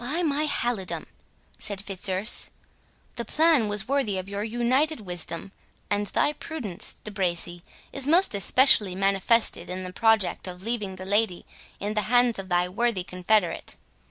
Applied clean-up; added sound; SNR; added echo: none; none; none; none.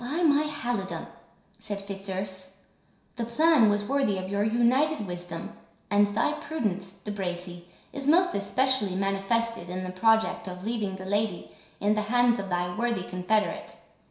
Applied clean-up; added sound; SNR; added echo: none; none; none; reverberation time 0.7 s.